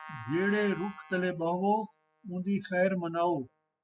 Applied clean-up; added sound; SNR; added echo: classical method spectral subtraction.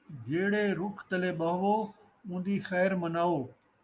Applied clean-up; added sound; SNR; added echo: none; none; none; none.